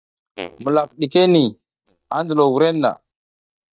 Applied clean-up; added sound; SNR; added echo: neural mask model DeepFilterNet 3.